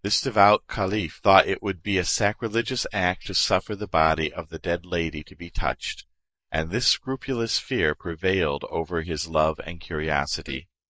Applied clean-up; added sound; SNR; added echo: neural mask model Resemble Enhance denoiser.